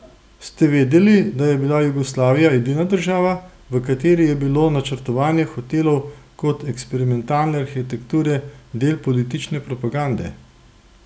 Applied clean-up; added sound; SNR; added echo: none; none; none; none.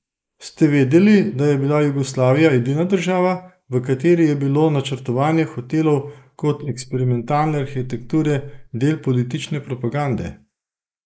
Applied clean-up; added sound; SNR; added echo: neural mask model Resemble Enhance denoiser.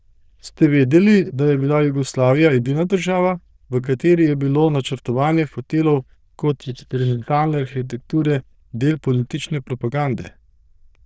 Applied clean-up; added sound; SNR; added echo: neural diffusion model UNIVERSE++.